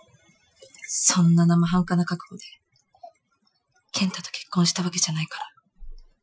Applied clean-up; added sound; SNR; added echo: classical method Wiener filter.